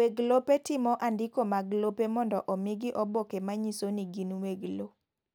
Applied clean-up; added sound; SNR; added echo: none; none; none; none.